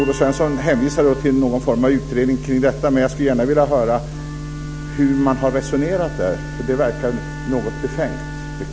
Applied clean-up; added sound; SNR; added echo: none; Wind instrument, woodwind instrument + Wind chime; 18 dB; none.